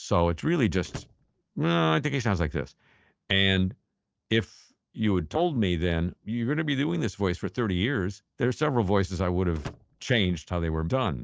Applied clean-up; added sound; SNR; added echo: neural separator model SepFormer DNS4.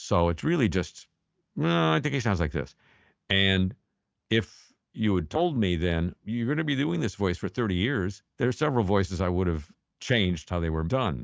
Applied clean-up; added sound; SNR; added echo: none; none; none; none.